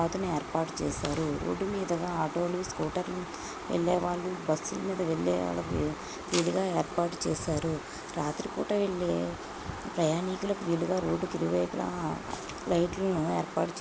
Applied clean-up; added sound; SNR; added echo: none; none; none; none.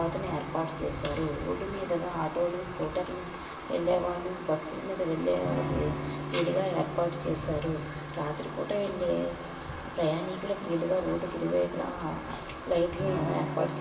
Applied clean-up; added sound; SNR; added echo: none; Electric guitar / Strum; 10 dB; reverberation time 1.0 s.